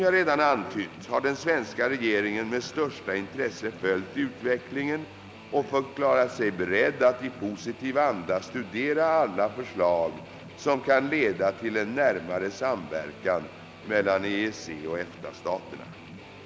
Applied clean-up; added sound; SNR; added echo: none; Guitar; 19 dB; none.